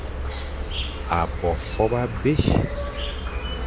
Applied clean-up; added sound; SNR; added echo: none; Insect; 3 dB; none.